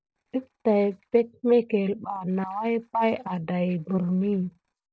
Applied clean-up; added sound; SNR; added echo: neural separator model SepFormer DNS4.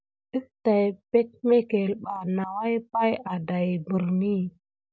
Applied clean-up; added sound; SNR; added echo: none; none; none; none.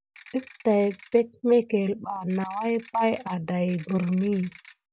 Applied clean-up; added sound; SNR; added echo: none; Ratchet, pawl / Percussion; 17 dB; none.